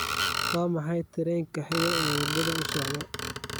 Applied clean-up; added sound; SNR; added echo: none; Screech; 1 dB; none.